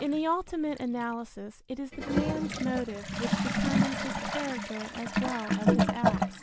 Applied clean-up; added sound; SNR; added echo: none; Toilet flush / Gurgling; -3 dB; none.